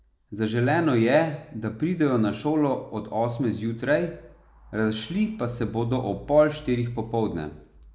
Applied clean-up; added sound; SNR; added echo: none; none; none; none.